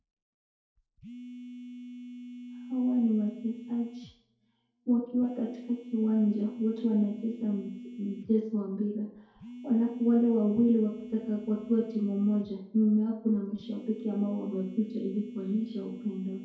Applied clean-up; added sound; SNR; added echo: none; Telephone; 14 dB; reverberation time 2.2 s.